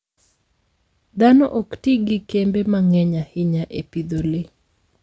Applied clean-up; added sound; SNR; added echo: none; none; none; none.